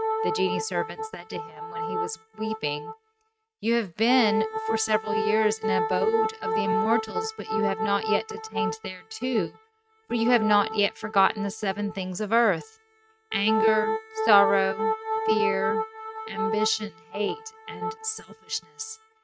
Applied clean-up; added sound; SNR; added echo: neural mask model RNNoise.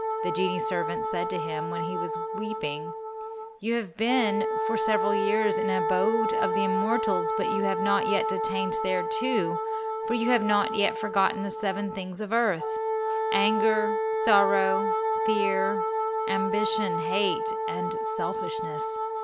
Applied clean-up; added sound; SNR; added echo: none; Wind instrument, woodwind instrument; -1 dB; none.